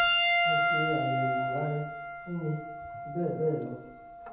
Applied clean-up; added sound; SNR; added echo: none; Piano; -4 dB; reverberation time 0.9 s.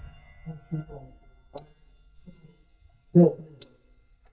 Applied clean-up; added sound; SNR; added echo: neural mask model DeepFilterNet 3.